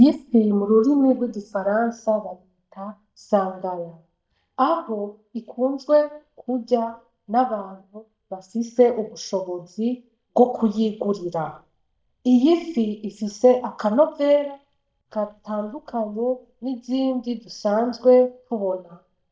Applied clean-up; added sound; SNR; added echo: neural mask model DeepFilterNet 3.